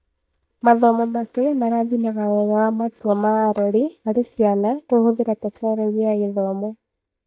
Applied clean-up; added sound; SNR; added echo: neural mask model DeepFilterNet 3.